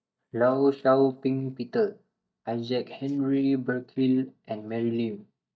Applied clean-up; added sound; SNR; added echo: neural mask model DeepFilterNet 3.